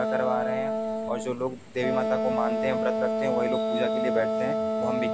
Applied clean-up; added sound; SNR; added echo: none; Wind instrument, woodwind instrument; -3 dB; none.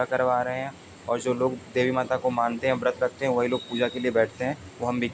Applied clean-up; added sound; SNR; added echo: none; none; none; none.